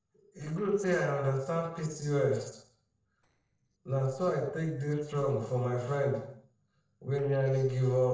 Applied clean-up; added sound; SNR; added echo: neural separator model SepFormer DNS4.